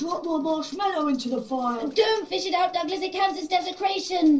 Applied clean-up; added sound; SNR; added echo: neural separator model SepFormer DNS4.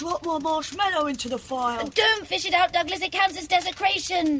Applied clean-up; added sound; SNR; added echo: none; none; none; none.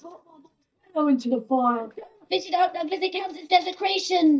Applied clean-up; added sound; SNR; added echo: neural mask model DeepFilterNet 3.